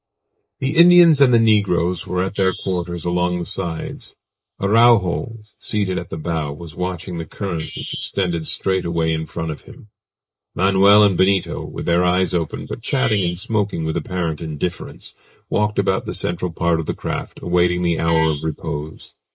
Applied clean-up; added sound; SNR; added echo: neural mask model Resemble Enhance denoiser.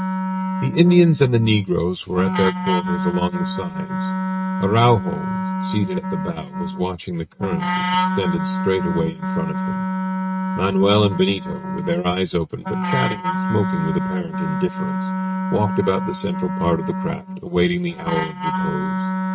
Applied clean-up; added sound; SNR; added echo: neural mask model RNNoise.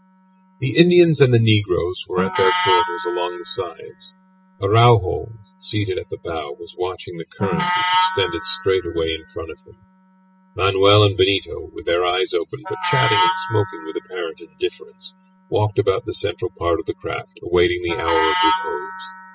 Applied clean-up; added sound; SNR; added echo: classical method spectral subtraction.